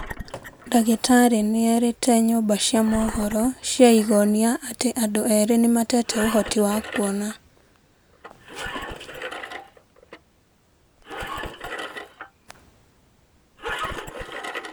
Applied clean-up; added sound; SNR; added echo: none; Engine; 14 dB; none.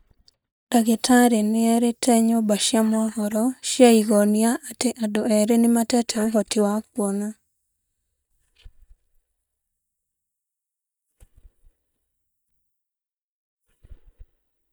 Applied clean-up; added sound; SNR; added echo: neural mask model DeepFilterNet 3.